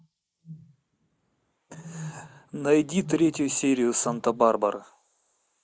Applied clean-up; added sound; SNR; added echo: neural mask model Resemble Enhance denoiser.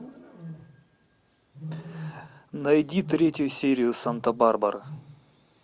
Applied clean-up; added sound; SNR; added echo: none; Wild animals; 16 dB; none.